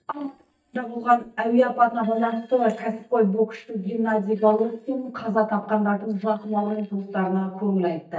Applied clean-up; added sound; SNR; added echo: neural mask model DeepFilterNet 3.